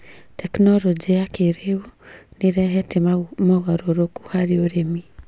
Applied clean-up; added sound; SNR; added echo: none; none; none; none.